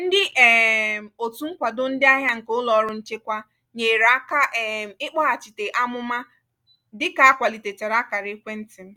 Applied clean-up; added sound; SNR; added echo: none; none; none; none.